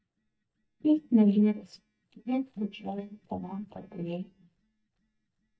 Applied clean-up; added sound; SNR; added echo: neural mask model DeepFilterNet 3.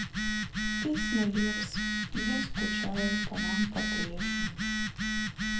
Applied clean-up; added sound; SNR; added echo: none; Telephone; -5 dB; reverberation time 0.3 s.